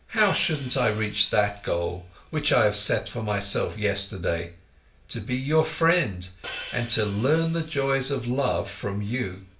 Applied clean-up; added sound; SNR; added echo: none; Hi-hat; 17 dB; reverberation time 0.3 s.